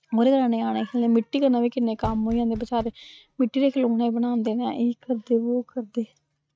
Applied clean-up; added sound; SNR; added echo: neural mask model RNNoise.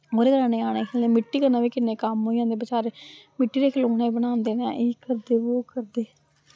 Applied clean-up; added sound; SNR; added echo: none; none; none; none.